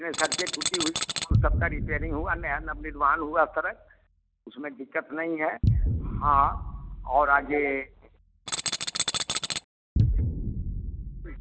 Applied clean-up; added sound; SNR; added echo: none; Tools + Boom; 0 dB; none.